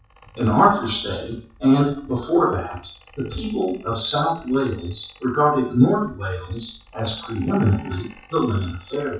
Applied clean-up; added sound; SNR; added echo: classical method WPE with log-MMSE.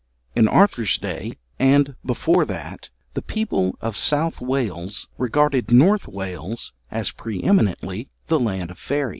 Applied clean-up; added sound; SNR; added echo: none; none; none; none.